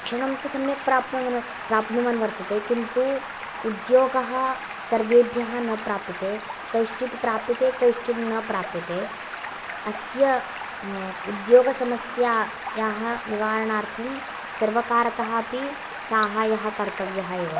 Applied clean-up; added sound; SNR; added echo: none; Stream; 10 dB; none.